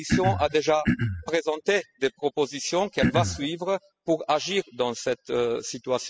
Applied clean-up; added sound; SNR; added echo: classical method spectral subtraction.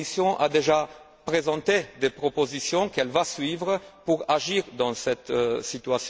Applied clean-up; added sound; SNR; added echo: none; none; none; none.